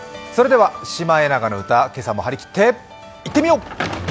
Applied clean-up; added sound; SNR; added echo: none; none; none; none.